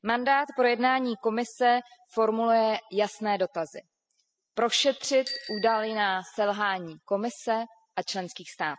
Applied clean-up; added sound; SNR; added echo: classical method spectral subtraction.